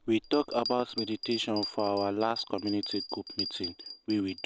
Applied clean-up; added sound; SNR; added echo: none; Bell; 8 dB; none.